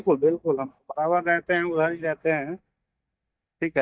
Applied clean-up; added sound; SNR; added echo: neural mask model DeepFilterNet 3.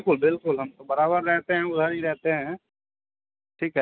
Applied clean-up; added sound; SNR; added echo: none; none; none; none.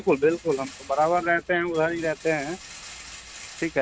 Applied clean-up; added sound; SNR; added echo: none; Rattle; 18 dB; none.